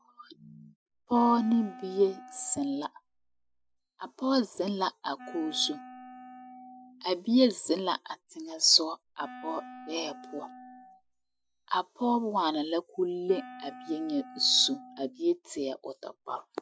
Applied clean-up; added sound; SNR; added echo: classical method Wiener filter.